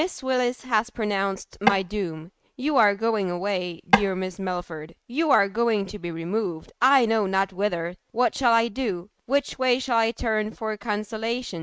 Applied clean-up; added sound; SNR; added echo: neural mask model RNNoise.